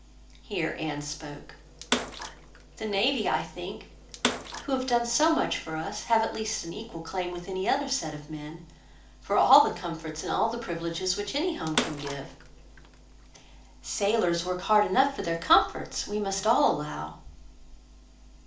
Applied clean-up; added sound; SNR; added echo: none; Bathtub (filling or washing) / Water / Splash, splatter; 8 dB; reverberation time 0.4 s.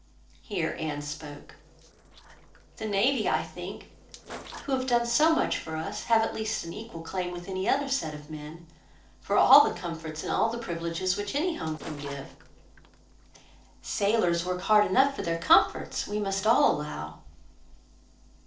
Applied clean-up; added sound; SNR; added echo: neural separator model SepFormer DNS4.